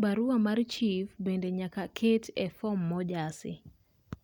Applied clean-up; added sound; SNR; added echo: none; none; none; none.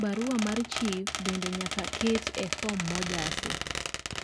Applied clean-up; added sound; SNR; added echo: none; Squeak; 2 dB; none.